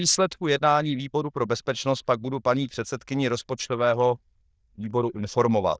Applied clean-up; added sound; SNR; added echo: neural diffusion model UNIVERSE++.